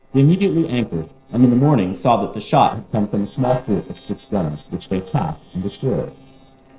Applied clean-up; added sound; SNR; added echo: neural separator model SepFormer DNS4.